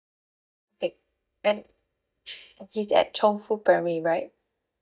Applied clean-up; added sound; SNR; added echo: neural mask model DeepFilterNet 3.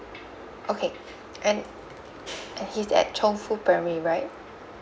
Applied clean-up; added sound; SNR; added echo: none; none; none; none.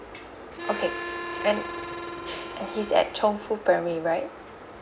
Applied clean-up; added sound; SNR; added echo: none; Harmonica; 8 dB; none.